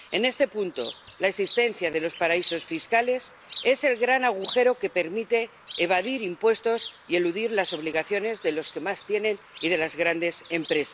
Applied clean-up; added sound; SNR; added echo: none; Chirp, tweet; 12 dB; none.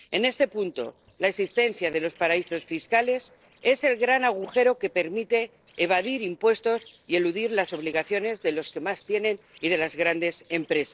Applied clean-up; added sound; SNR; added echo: neural separator model SepFormer DNS4.